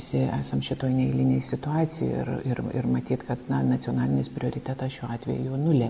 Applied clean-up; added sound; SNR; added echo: none; none; none; none.